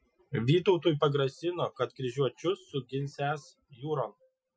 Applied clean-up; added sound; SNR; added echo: classical method Wiener filter.